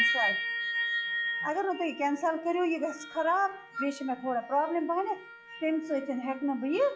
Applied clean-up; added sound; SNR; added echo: classical method log-MMSE.